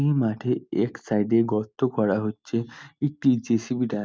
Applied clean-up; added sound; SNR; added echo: none; none; none; none.